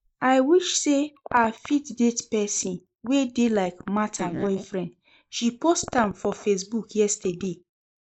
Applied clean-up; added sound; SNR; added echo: neural mask model Resemble Enhance denoiser.